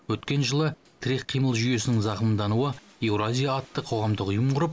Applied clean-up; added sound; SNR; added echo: none; none; none; none.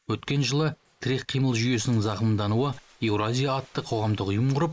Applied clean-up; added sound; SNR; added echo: neural mask model Resemble Enhance denoiser.